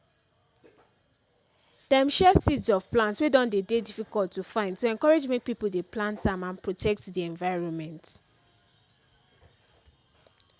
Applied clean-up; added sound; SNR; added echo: none; none; none; none.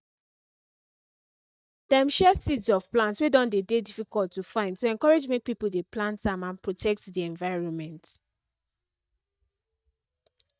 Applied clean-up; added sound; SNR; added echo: neural mask model DeepFilterNet 3.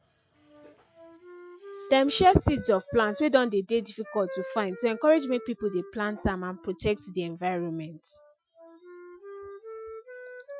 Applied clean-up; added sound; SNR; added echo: classical method Wiener filter.